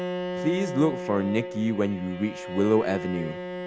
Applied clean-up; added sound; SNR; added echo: none; Bowed string instrument; 7 dB; none.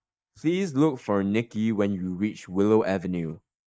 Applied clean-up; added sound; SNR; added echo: neural mask model Resemble Enhance denoiser.